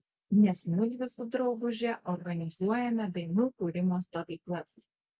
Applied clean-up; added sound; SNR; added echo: none; none; none; none.